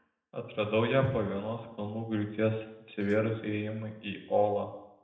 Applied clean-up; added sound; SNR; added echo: neural separator model SepFormer DNS4.